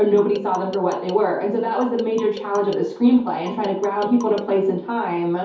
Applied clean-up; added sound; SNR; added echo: none; Marimba, xylophone; 19 dB; reverberation time 0.6 s.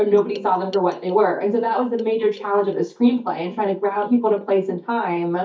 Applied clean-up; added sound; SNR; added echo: neural mask model DeepFilterNet 3.